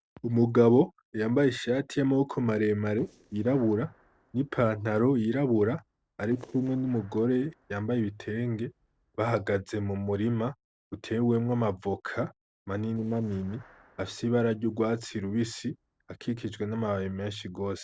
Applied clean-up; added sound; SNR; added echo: neural separator model SepFormer DNS4.